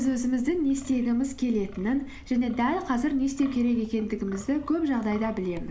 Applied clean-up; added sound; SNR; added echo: none; Wind; 17 dB; none.